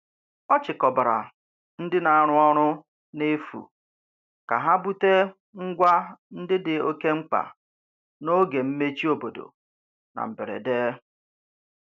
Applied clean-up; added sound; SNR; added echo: none; none; none; none.